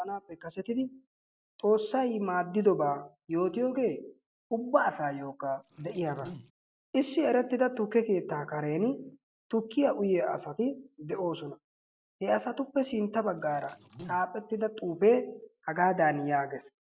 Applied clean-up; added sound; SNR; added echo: none; Liquid; 18 dB; none.